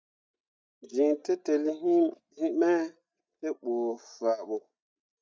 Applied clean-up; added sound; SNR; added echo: neural mask model DeepFilterNet 3.